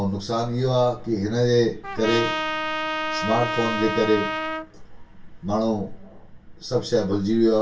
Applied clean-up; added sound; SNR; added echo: none; Trumpet; 4 dB; reverberation time 0.2 s.